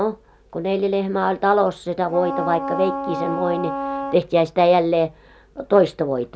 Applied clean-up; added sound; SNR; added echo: none; Wind instrument, woodwind instrument; 7 dB; none.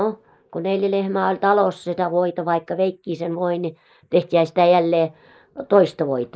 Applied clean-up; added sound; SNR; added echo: neural mask model Resemble Enhance denoiser.